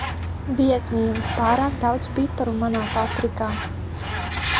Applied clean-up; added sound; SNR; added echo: none; Truck; 3 dB; none.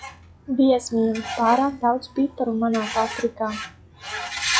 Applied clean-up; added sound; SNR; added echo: classical method log-MMSE.